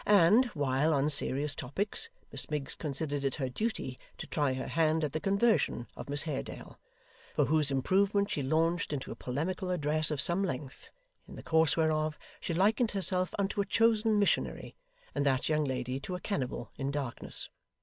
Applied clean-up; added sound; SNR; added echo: none; none; none; none.